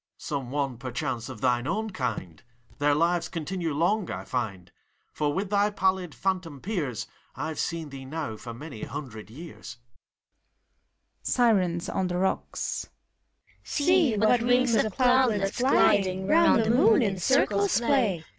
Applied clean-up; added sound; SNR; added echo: none; Raindrop / Drip; 17 dB; none.